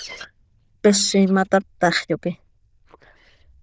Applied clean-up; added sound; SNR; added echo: neural diffusion model UNIVERSE++.